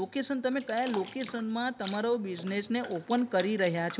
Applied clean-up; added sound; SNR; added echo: none; Bathtub (filling or washing); 17 dB; none.